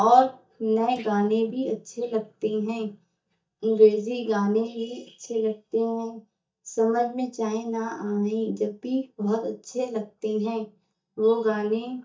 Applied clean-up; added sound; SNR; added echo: neural mask model DeepFilterNet 3.